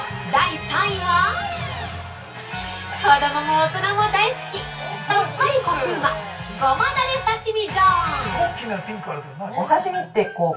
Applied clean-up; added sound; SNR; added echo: none; none; none; reverberation time 0.2 s.